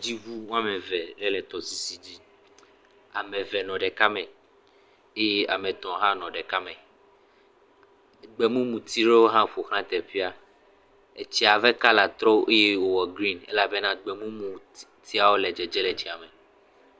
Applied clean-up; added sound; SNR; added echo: none; none; none; none.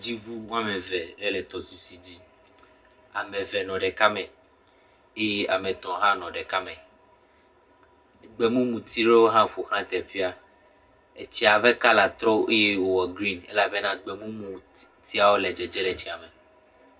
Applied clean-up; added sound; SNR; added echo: none; none; none; reverberation time 0.4 s.